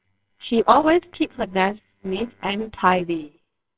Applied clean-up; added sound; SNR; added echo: neural separator model SepFormer WHAMR!.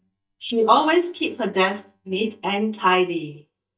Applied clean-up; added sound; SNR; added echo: neural mask model DeepFilterNet 3.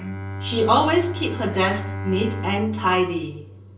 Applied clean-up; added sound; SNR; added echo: none; Bowed string instrument; 8 dB; reverberation time 0.2 s.